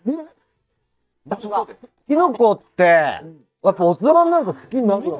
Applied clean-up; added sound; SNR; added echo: neural mask model DeepFilterNet 3.